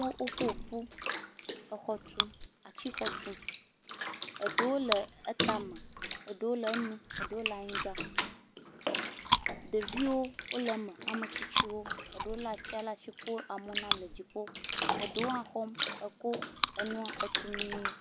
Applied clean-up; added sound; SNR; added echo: none; Chewing, mastication + Bathtub (filling or washing); -3 dB; none.